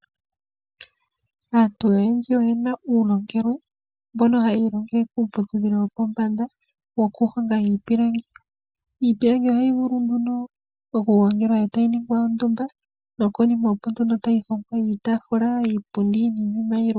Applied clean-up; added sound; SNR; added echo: none; none; none; none.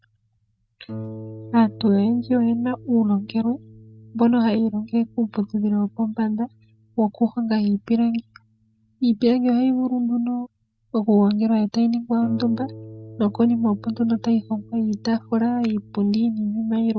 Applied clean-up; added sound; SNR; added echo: none; Harp; 20 dB; none.